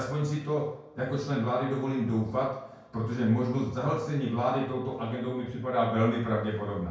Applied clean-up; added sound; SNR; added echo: none; none; none; reverberation time 0.5 s.